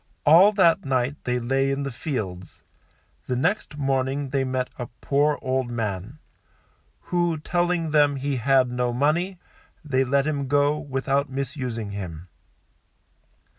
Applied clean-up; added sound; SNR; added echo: none; none; none; none.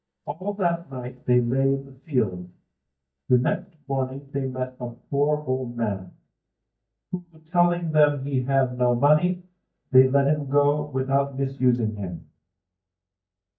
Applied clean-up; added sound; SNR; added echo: neural mask model DeepFilterNet 3.